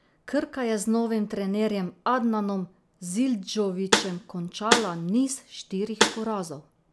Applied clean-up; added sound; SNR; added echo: none; Snare drum; -2 dB; none.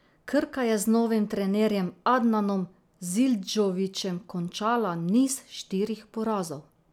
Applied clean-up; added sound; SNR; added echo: none; none; none; none.